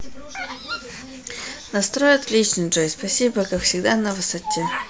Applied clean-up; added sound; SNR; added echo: none; Bird vocalization, bird call, bird song; 13 dB; none.